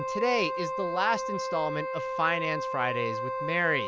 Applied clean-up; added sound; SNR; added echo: none; Wind instrument, woodwind instrument; 2 dB; none.